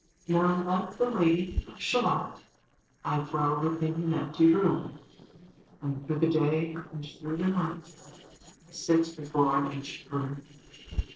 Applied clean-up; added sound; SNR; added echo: neural separator model SepFormer DNS4.